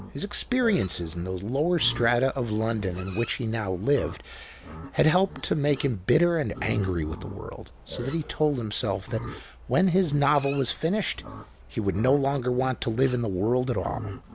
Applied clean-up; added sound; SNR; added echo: none; Livestock, farm animals, working animals; 15 dB; none.